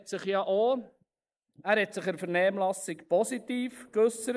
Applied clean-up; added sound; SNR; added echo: neural mask model Resemble Enhance denoiser.